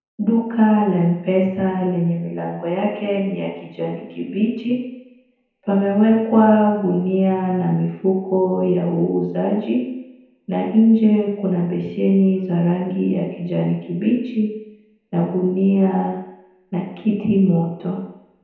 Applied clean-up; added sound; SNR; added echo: none; none; none; reverberation time 1.0 s.